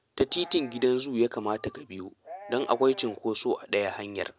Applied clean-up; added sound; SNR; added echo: none; Livestock, farm animals, working animals; 19 dB; none.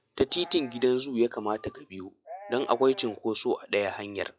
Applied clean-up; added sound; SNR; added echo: classical method log-MMSE.